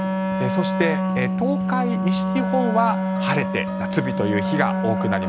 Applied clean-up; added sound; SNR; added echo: none; Wind instrument, woodwind instrument; -1 dB; none.